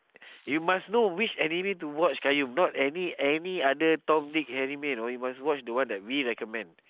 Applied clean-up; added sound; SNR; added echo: neural mask model Resemble Enhance denoiser.